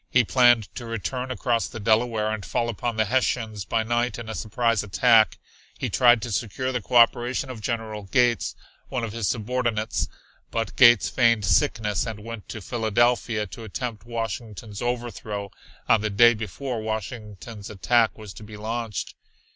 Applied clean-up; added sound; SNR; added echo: none; none; none; none.